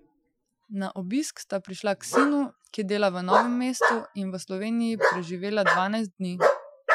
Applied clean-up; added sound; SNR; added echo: classical method Wiener filter.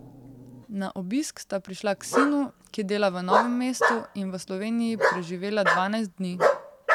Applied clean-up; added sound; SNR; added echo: none; Bark; 0 dB; none.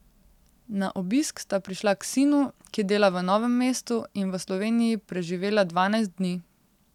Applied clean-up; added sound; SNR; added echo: none; none; none; none.